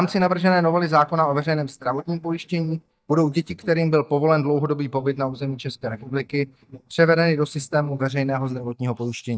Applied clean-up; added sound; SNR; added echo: neural mask model DeepFilterNet 3.